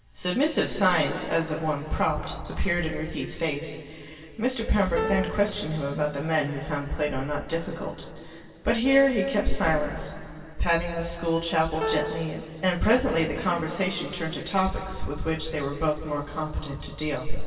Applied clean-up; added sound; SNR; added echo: none; Piano; 8 dB; reverberation time 2.6 s.